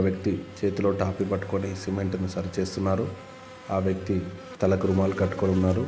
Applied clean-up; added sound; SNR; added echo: none; Buzz; 18 dB; none.